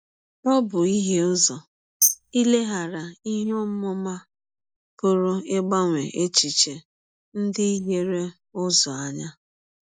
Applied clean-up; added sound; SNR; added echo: neural mask model DeepFilterNet 3.